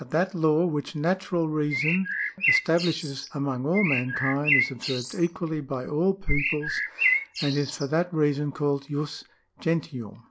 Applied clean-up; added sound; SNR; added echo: neural mask model Resemble Enhance denoiser.